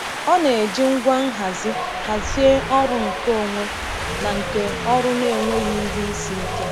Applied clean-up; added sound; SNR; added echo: none; Wind; 5 dB; none.